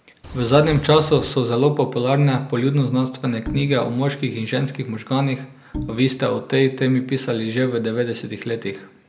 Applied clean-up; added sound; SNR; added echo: none; Bird + Bowed string instrument; 13 dB; none.